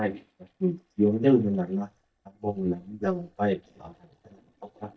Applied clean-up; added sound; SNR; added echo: neural mask model DeepFilterNet 3.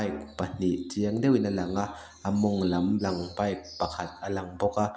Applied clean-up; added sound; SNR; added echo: none; none; none; none.